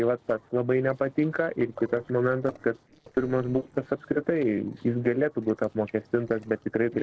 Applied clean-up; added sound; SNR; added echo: neural separator model SepFormer DNS4.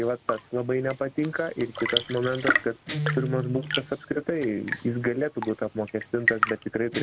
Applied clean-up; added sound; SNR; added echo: none; Tap / Fill (with liquid) / Trickle, dribble / Chirp, tweet / Engine + Guitar; 3 dB; none.